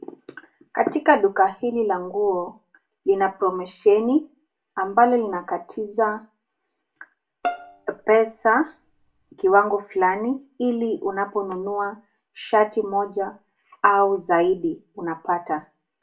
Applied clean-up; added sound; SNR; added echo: none; Bowed string instrument; 12 dB; reverberation time 0.2 s.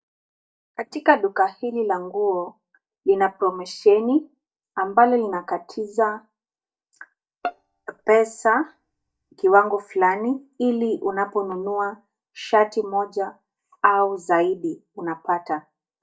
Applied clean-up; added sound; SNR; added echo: neural mask model DeepFilterNet 3.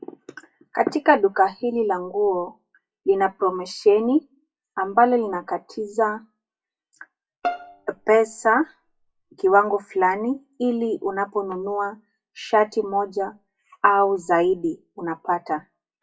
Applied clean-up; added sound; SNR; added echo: classical method WPE with log-MMSE.